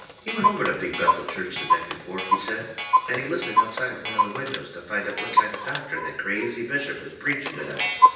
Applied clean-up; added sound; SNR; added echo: none; Clock; -5 dB; reverberation time 0.9 s.